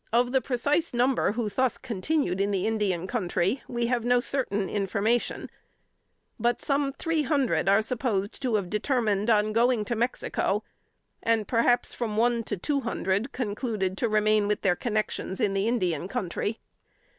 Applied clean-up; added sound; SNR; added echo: none; none; none; none.